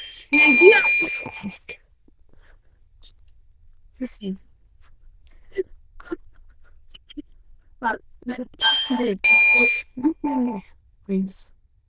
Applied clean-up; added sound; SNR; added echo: neural diffusion model UNIVERSE++.